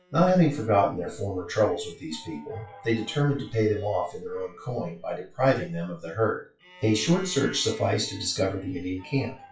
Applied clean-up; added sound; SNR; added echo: classical method WPE with log-MMSE.